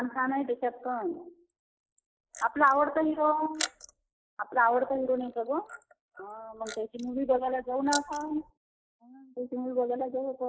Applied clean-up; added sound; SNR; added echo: neural mask model Resemble Enhance denoiser.